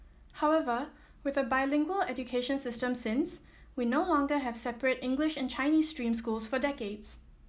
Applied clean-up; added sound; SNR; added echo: none; none; none; none.